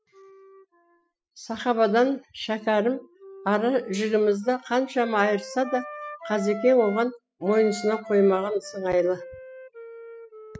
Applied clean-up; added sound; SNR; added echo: classical method spectral subtraction.